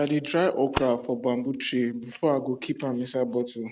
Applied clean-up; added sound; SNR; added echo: neural mask model RNNoise.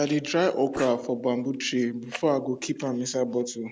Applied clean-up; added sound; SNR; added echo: neural mask model Resemble Enhance denoiser.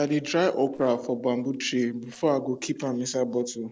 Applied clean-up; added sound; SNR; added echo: neural separator model SepFormer DNS4.